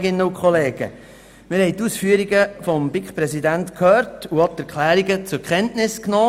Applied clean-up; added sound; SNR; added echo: none; none; none; none.